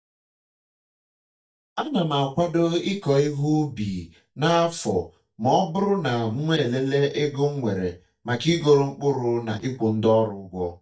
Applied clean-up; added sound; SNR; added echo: neural mask model DeepFilterNet 3.